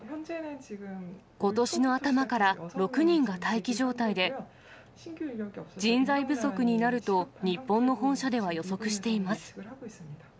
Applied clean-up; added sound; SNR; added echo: none; none; none; none.